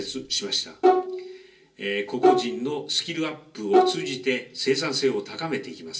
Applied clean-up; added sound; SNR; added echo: none; Bowed string instrument; -4 dB; reverberation time 0.3 s.